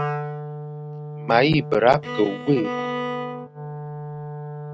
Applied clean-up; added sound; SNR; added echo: neural mask model RNNoise.